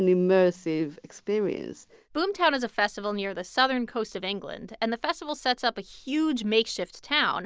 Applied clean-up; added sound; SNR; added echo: none; none; none; none.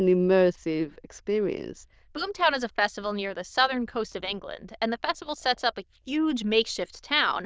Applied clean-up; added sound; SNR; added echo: neural diffusion model UNIVERSE++.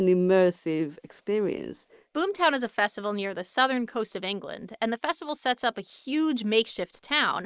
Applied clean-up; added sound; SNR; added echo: neural mask model Resemble Enhance denoiser.